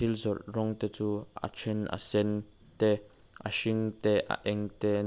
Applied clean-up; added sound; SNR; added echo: none; none; none; none.